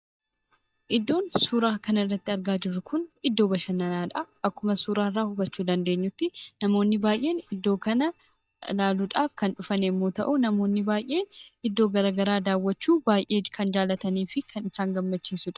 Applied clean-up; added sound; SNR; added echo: neural mask model DeepFilterNet 3.